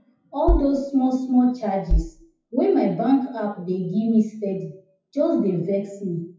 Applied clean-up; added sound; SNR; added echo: classical method WPE with log-MMSE.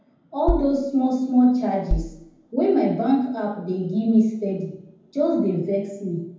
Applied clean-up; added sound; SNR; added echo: none; Bass drum; 4 dB; reverberation time 0.9 s.